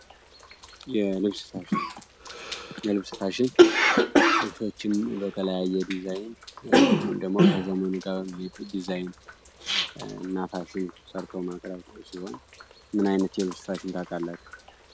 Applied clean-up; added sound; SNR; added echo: none; Cough; -3 dB; none.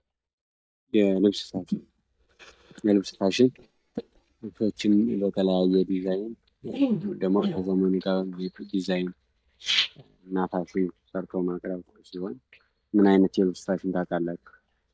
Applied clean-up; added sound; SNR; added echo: neural mask model DeepFilterNet 3.